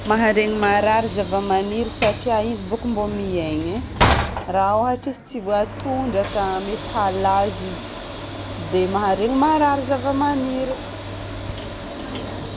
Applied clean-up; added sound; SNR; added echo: none; Sliding door / Train; 6 dB; none.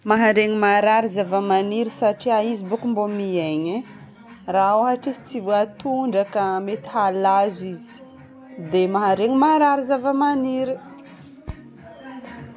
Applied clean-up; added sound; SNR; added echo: none; none; none; none.